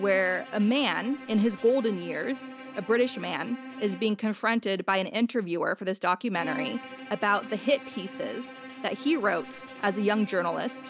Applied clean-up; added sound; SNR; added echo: none; Bowed string instrument; 14 dB; none.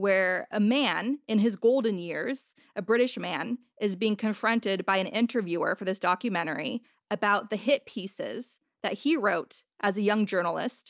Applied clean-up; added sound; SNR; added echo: none; none; none; none.